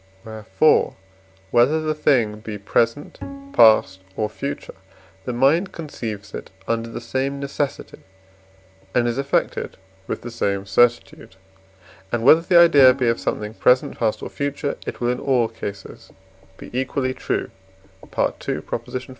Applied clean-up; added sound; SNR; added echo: none; Bowed string instrument; 16 dB; none.